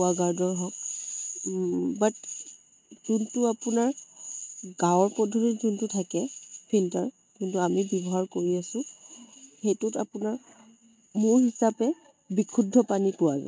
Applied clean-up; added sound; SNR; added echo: neural mask model RNNoise.